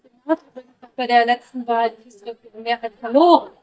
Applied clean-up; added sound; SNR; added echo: neural mask model DeepFilterNet 3.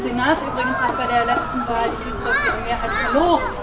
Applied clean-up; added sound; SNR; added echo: none; Human group actions; 1 dB; reverberation time 0.5 s.